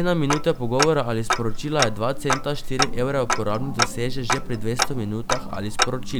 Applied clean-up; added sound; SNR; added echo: none; Tick-tock; 0 dB; none.